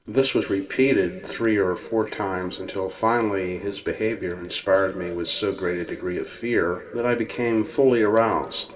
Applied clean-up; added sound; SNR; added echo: neural separator model SepFormer DNS4.